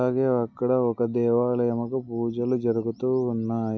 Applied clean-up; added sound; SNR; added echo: none; none; none; none.